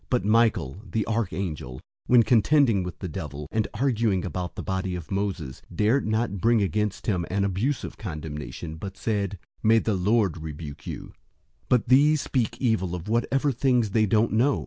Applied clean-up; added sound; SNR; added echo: none; none; none; none.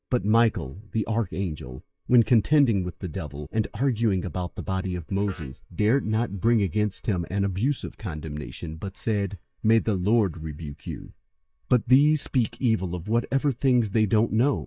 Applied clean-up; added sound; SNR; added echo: neural mask model DeepFilterNet 3.